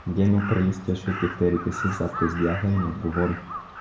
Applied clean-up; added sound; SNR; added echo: none; Crow; 10 dB; reverberation time 0.7 s.